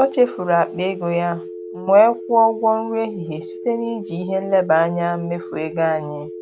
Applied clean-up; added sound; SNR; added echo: none; Telephone; 13 dB; none.